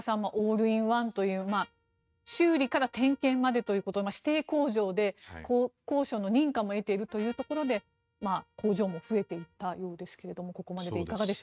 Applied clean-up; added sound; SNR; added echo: neural mask model RNNoise.